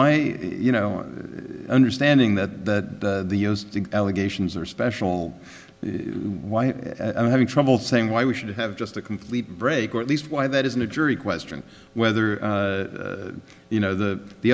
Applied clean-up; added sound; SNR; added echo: none; none; none; none.